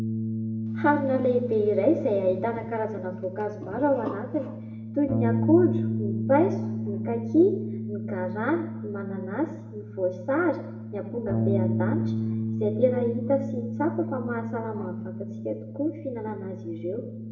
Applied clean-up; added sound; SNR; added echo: none; Bass guitar; 3 dB; reverberation time 0.7 s.